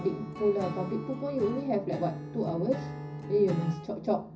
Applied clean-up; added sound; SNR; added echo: none; Acoustic guitar / Strum; 9 dB; reverberation time 0.4 s.